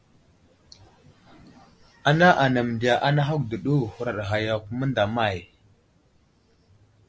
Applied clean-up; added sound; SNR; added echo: none; none; none; none.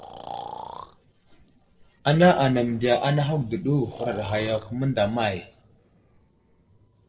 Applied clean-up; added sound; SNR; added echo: neural separator model SepFormer DNS4.